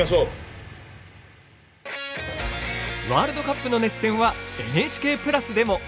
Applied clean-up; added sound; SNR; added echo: none; none; none; none.